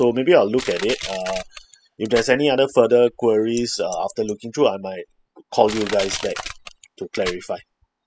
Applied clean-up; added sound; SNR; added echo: classical method spectral subtraction.